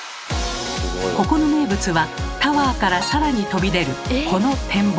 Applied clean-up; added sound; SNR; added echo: none; none; none; none.